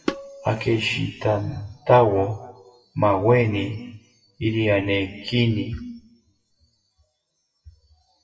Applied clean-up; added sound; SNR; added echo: classical method WPE with log-MMSE.